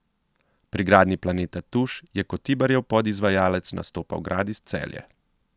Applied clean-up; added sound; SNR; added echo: none; none; none; none.